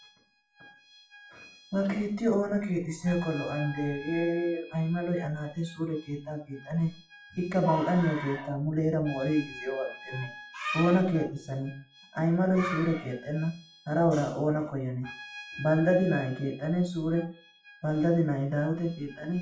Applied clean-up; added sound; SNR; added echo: classical method WPE with log-MMSE.